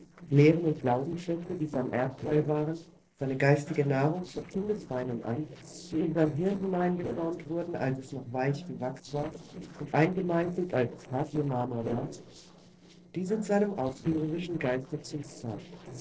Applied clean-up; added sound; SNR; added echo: neural separator model SepFormer DNS4.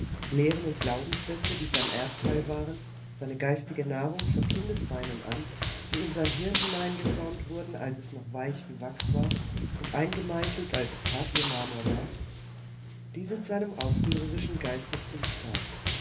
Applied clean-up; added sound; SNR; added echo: none; Run; -3 dB; reverberation time 0.3 s.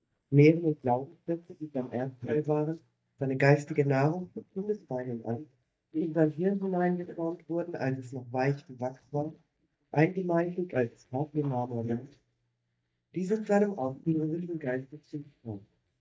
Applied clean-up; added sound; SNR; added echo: neural mask model DeepFilterNet 3.